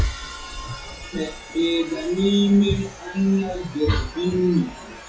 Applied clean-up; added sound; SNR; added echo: classical method WPE with log-MMSE.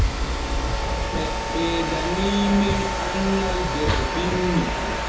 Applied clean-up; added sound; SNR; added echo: none; Mechanisms; -2 dB; reverberation time 0.6 s.